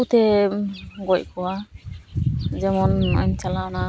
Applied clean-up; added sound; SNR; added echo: none; none; none; none.